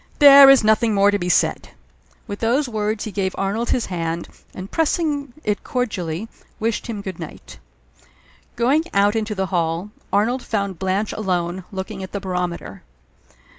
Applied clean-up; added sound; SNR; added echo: none; none; none; none.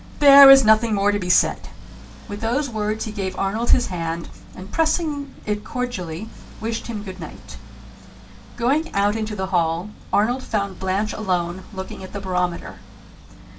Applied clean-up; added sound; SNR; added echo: none; Accelerating, revving, vroom; 19 dB; reverberation time 0.2 s.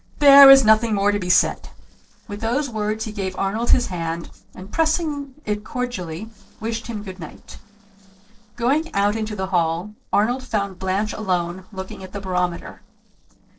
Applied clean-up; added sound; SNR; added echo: neural separator model SepFormer DNS4.